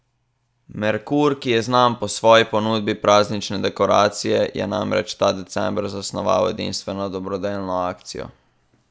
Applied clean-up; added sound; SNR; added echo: none; none; none; none.